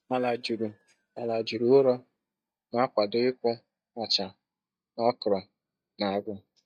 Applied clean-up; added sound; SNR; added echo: neural mask model DeepFilterNet 3.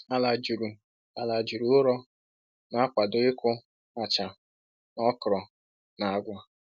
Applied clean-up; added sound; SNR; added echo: none; none; none; none.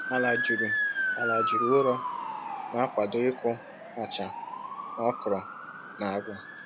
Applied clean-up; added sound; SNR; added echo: none; Motor vehicle (road) / Siren; 2 dB; none.